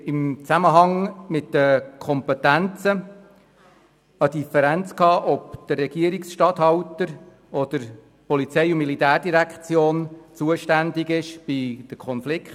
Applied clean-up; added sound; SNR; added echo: none; none; none; none.